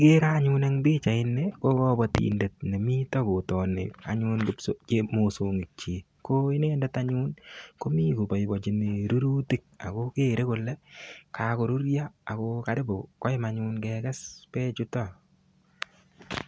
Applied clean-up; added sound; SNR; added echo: none; none; none; none.